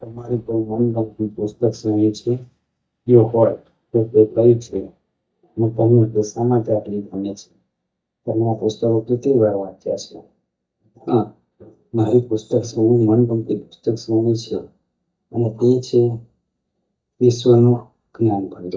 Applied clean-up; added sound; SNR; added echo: neural mask model DeepFilterNet 3.